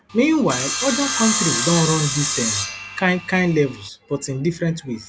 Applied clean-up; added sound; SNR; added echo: none; Sawing; 3 dB; none.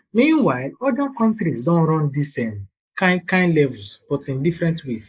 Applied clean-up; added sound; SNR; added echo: neural mask model Resemble Enhance denoiser.